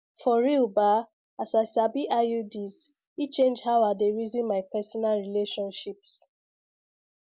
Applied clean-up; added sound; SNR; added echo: none; none; none; none.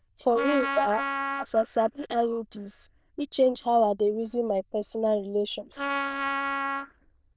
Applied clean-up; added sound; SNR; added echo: neural diffusion model UNIVERSE++.